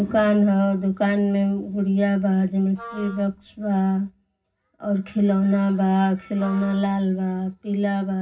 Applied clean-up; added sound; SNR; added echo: none; Wind instrument, woodwind instrument; 18 dB; reverberation time 0.4 s.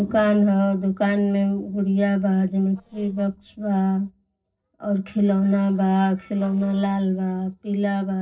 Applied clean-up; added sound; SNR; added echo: neural separator model SepFormer DNS4.